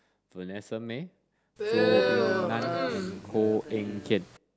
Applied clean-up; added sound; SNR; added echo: none; Crowd; -3 dB; none.